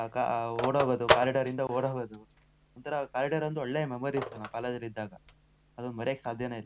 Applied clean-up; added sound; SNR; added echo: none; Telephone; 4 dB; none.